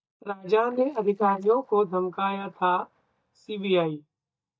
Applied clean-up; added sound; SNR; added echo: neural mask model DeepFilterNet 3.